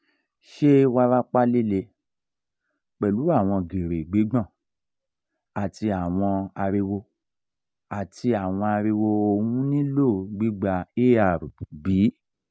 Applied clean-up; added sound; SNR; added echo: none; none; none; none.